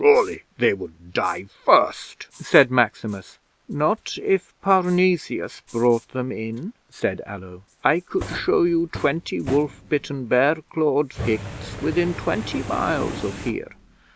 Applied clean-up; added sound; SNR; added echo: none; Fire; 15 dB; none.